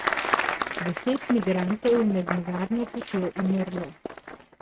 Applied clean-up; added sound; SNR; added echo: neural mask model RNNoise.